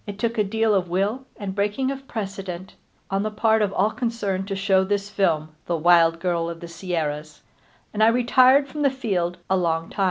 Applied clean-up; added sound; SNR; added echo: none; none; none; none.